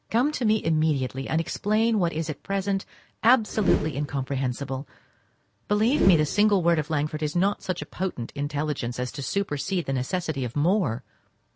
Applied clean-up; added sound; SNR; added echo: none; Whoosh, swoosh, swish; 5 dB; none.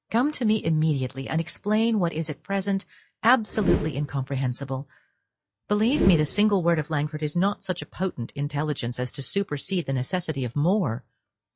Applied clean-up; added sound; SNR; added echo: classical method log-MMSE.